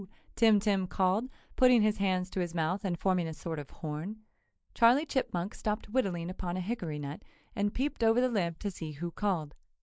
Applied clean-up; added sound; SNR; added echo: neural mask model Resemble Enhance denoiser.